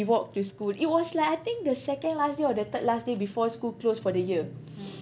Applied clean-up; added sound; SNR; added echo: none; none; none; none.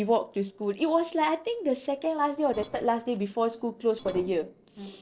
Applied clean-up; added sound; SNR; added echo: neural separator model SepFormer DNS4.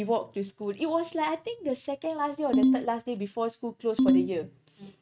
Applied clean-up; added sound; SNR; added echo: neural mask model RNNoise.